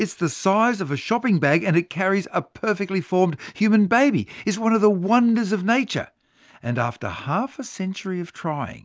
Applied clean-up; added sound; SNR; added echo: none; none; none; none.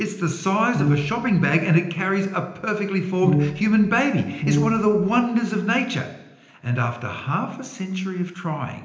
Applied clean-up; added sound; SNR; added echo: none; Brass instrument; 3 dB; reverberation time 0.9 s.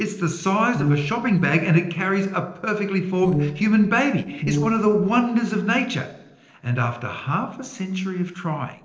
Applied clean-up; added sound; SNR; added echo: neural separator model SepFormer DNS4.